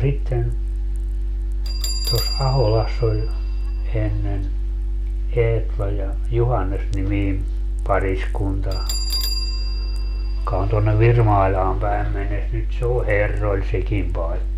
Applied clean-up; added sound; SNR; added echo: none; Bell; 17 dB; none.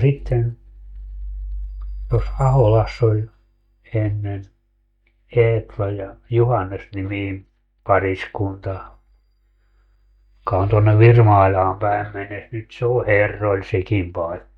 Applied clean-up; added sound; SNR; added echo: neural mask model DeepFilterNet 3.